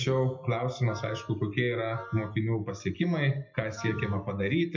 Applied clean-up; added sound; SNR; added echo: classical method WPE with log-MMSE.